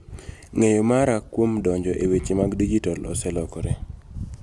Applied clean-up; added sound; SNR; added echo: none; none; none; none.